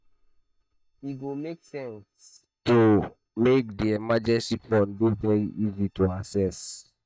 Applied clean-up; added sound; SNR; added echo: neural mask model DeepFilterNet 3.